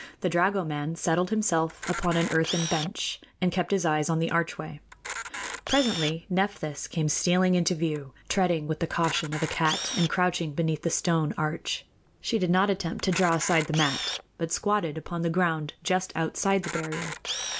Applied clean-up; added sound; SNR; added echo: none; Camera; 11 dB; none.